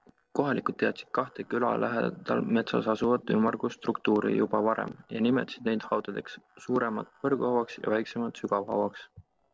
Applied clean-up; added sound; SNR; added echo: neural separator model SepFormer DNS4.